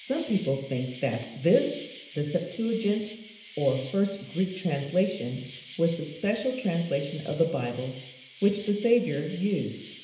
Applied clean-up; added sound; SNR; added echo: none; Insect; 19 dB; reverberation time 0.9 s.